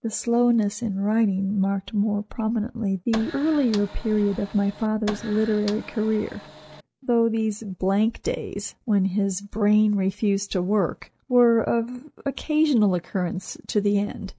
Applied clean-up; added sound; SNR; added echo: none; Printer; 15 dB; none.